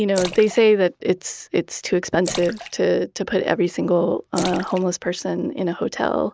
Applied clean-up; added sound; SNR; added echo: none; Splash, splatter; 16 dB; none.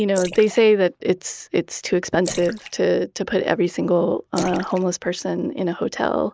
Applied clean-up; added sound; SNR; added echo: neural mask model Resemble Enhance denoiser.